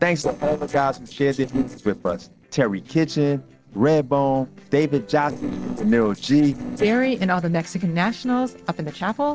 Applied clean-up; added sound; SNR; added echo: neural separator model SepFormer DNS4.